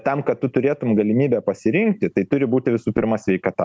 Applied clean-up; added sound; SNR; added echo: none; none; none; none.